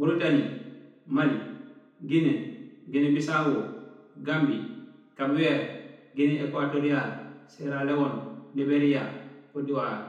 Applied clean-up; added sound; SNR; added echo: none; none; none; reverberation time 0.9 s.